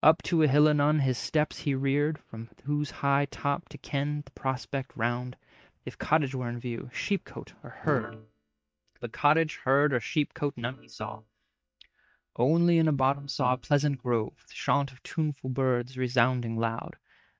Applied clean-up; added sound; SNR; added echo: neural mask model DeepFilterNet 3.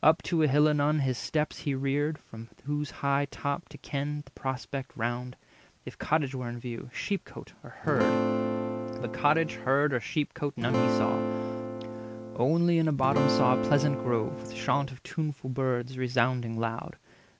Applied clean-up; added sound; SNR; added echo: none; Acoustic guitar / Strum; 1 dB; none.